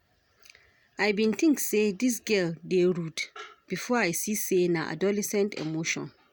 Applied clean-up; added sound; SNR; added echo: none; none; none; none.